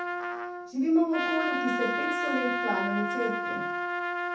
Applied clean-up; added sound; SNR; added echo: none; Trumpet; 0 dB; reverberation time 0.7 s.